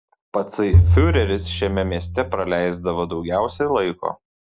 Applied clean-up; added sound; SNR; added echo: none; Bowed string instrument; -2 dB; none.